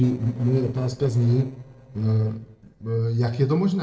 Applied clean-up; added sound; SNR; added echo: neural separator model SepFormer DNS4.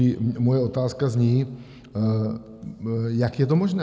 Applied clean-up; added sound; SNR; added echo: none; none; none; none.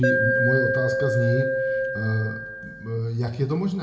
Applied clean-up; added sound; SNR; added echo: none; Alarm; -1 dB; reverberation time 0.5 s.